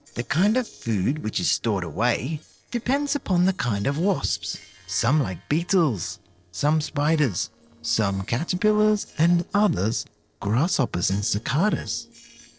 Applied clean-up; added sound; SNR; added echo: neural separator model SepFormer DNS4.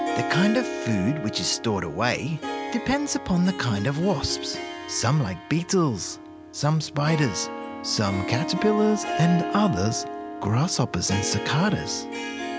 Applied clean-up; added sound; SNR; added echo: none; Harp; 7 dB; none.